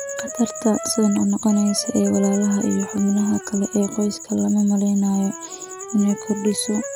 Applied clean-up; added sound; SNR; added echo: none; Wind instrument, woodwind instrument; 15 dB; none.